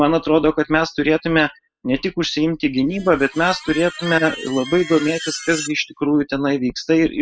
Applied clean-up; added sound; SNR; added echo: classical method spectral subtraction.